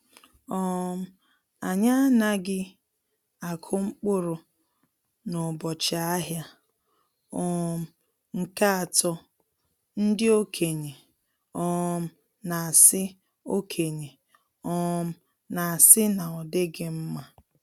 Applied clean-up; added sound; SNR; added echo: none; none; none; none.